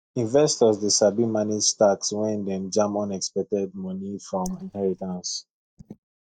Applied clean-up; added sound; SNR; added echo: neural mask model DeepFilterNet 3.